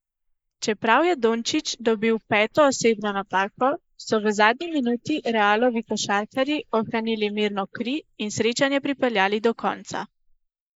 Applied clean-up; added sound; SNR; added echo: neural mask model Resemble Enhance denoiser.